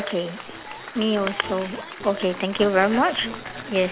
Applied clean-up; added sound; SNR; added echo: none; Applause; 14 dB; none.